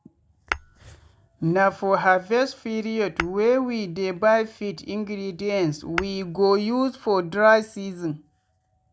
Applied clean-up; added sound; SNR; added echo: none; Tap / Hammer; 15 dB; none.